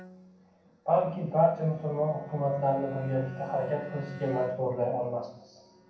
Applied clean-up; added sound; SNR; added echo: none; Bowed string instrument; 18 dB; reverberation time 0.7 s.